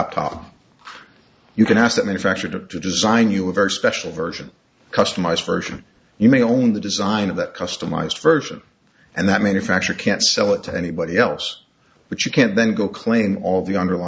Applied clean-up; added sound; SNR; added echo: none; none; none; none.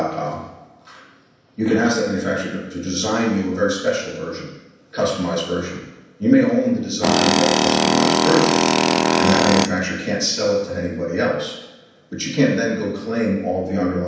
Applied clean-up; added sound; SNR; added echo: none; Tools; -5 dB; reverberation time 0.9 s.